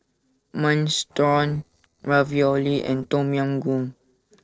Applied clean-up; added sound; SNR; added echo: neural separator model SepFormer DNS4.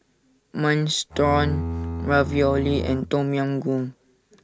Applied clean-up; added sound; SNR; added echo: none; Bowed string instrument; 6 dB; none.